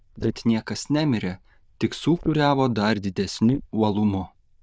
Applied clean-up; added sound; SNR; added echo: neural diffusion model UNIVERSE++.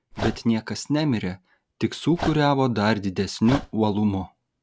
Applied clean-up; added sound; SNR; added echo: none; Dog; 12 dB; none.